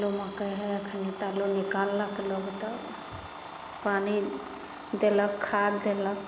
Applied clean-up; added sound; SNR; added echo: none; Domestic sounds, home sounds; 13 dB; none.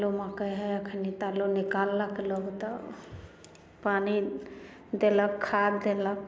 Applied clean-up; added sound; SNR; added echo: none; none; none; none.